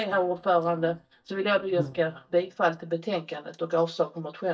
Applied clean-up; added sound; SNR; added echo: neural mask model DeepFilterNet 3.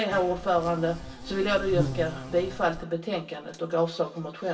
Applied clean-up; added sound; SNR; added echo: none; Insect; 7 dB; reverberation time 0.2 s.